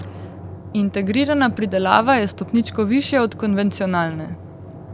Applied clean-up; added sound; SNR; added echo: none; Drum; 14 dB; none.